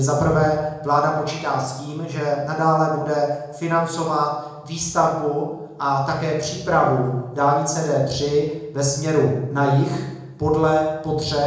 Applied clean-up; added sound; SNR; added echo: none; none; none; reverberation time 0.8 s.